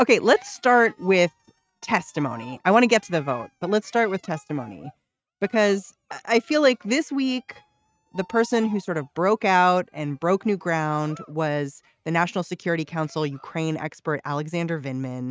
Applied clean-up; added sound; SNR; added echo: neural mask model RNNoise.